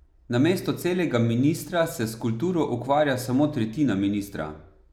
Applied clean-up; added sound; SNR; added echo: none; none; none; none.